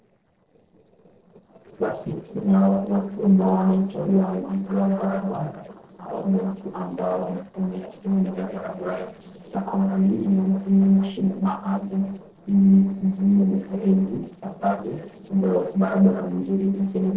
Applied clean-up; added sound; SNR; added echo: neural separator model SepFormer DNS4.